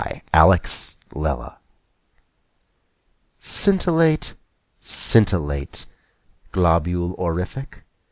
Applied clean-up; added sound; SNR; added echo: none; none; none; none.